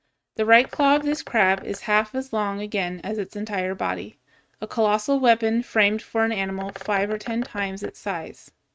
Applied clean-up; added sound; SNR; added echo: neural mask model RNNoise.